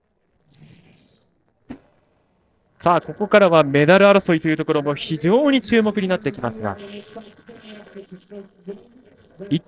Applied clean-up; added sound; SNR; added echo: neural separator model SepFormer DNS4.